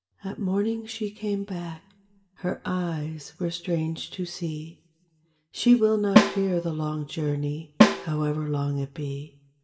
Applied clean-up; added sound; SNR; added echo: none; Snare drum; -2 dB; reverberation time 0.7 s.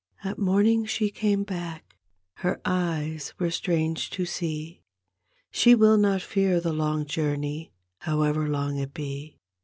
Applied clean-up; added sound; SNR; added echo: none; none; none; none.